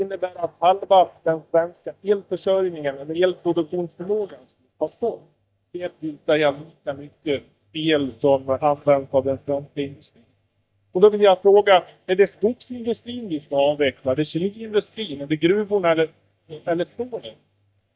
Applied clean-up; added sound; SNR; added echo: neural mask model DeepFilterNet 3.